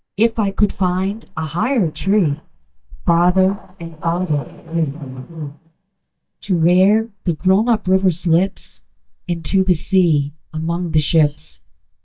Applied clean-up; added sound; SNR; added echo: neural mask model DeepFilterNet 3.